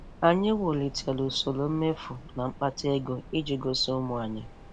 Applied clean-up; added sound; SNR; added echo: none; Train; 17 dB; none.